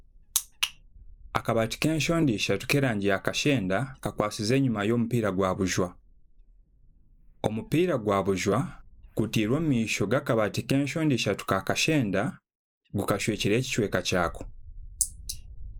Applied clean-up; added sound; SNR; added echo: neural mask model Resemble Enhance denoiser.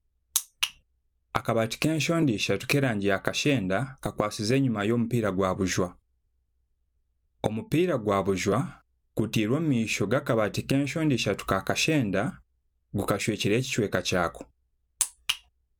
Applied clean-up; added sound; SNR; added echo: none; none; none; none.